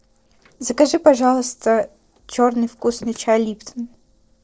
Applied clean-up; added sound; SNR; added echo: neural separator model SepFormer DNS4.